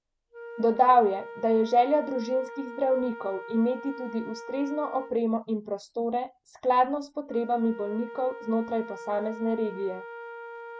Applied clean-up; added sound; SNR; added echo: none; Wind instrument, woodwind instrument; 15 dB; none.